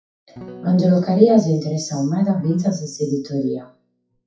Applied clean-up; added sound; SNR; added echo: classical method WPE with log-MMSE.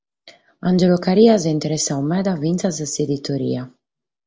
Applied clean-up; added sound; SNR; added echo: none; none; none; none.